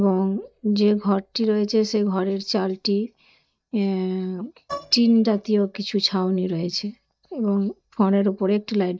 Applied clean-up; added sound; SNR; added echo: neural mask model DeepFilterNet 3.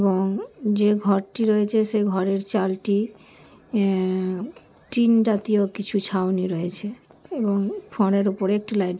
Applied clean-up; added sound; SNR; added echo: none; none; none; none.